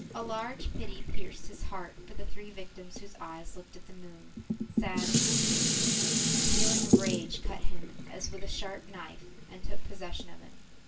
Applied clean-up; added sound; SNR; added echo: none; Dishes, pots, and pans; 2 dB; reverberation time 0.2 s.